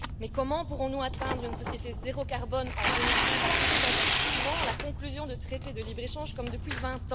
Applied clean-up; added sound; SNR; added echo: none; Tearing; -5 dB; none.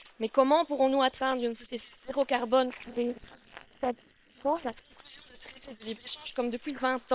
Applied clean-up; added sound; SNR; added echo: neural separator model SepFormer WHAM!.